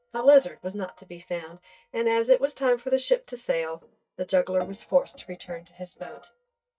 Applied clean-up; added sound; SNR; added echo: neural mask model DeepFilterNet 3.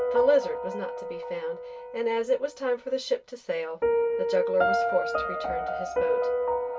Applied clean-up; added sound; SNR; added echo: none; Piano; -1 dB; reverberation time 0.1 s.